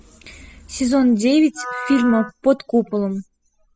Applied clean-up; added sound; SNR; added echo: classical method spectral subtraction.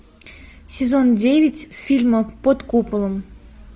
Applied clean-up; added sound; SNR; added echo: none; none; none; none.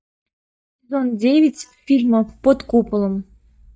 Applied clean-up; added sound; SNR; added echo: neural mask model DeepFilterNet 3.